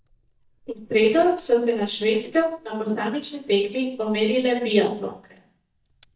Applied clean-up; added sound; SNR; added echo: neural mask model DeepFilterNet 3.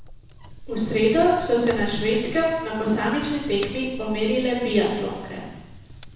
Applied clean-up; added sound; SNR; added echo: none; Fire; 14 dB; reverberation time 1.1 s.